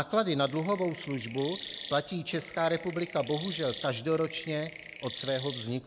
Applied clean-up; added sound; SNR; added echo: none; Chirp, tweet; 12 dB; none.